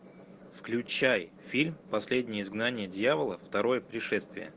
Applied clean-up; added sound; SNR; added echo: none; none; none; none.